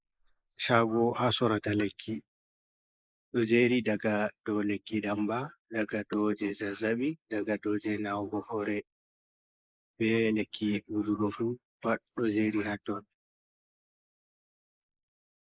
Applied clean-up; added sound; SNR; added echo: neural mask model Resemble Enhance denoiser.